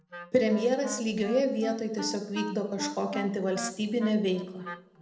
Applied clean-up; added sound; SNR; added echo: none; Wind instrument, woodwind instrument; 12 dB; reverberation time 0.7 s.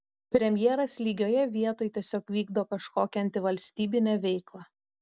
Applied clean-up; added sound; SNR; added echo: none; none; none; none.